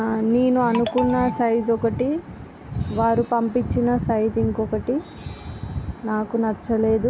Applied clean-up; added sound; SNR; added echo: none; none; none; none.